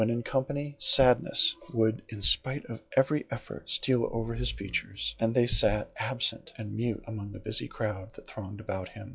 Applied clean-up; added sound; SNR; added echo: classical method log-MMSE.